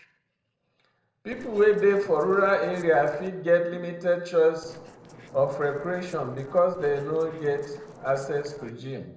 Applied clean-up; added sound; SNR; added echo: neural separator model SepFormer DNS4.